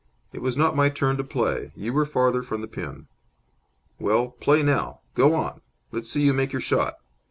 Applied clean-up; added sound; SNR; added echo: none; none; none; none.